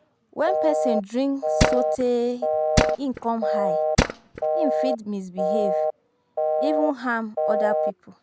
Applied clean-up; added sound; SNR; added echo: none; Telephone + Tools; -4 dB; none.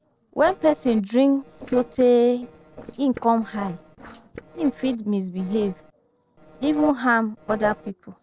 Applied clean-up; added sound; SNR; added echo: neural separator model SepFormer DNS4.